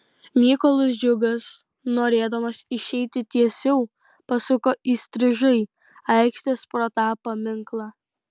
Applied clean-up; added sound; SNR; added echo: none; none; none; none.